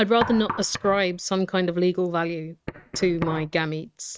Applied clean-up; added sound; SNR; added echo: neural mask model RNNoise.